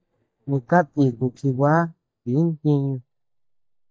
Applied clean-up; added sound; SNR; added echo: neural mask model DeepFilterNet 3.